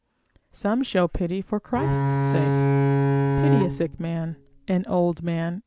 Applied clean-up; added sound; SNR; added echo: none; Bowed string instrument; -4 dB; none.